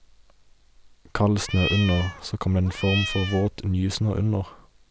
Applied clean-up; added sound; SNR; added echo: none; Cat; 7 dB; none.